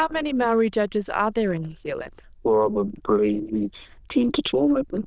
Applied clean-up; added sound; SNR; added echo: neural diffusion model UNIVERSE++.